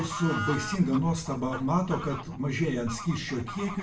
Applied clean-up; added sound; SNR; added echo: none; Bird / Fowl; 10 dB; reverberation time 0.3 s.